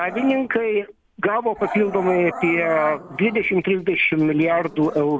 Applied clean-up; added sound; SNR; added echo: none; Growling; 15 dB; none.